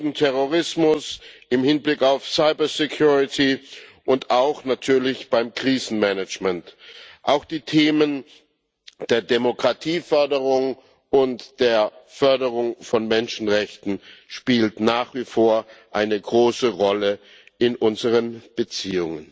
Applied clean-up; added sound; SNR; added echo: none; none; none; none.